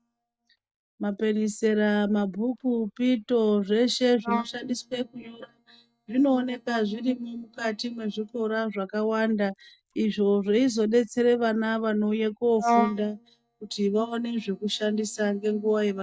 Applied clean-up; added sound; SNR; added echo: neural mask model DeepFilterNet 3.